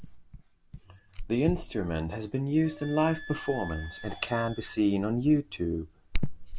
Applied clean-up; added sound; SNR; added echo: none; Wind instrument, woodwind instrument; 18 dB; none.